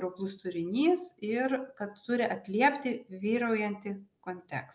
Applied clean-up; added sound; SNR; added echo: none; none; none; none.